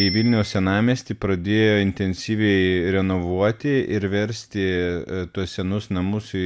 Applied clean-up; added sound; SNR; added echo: none; Bicycle bell; 18 dB; none.